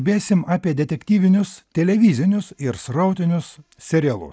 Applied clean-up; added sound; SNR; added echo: none; none; none; none.